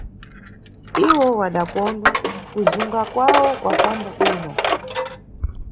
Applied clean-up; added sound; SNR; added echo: none; Coin (dropping); 0 dB; none.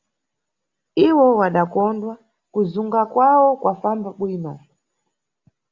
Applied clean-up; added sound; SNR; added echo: none; none; none; none.